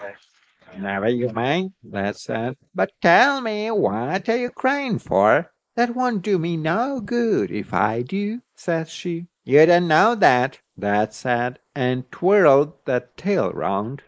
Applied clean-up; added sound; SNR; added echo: neural mask model Resemble Enhance denoiser.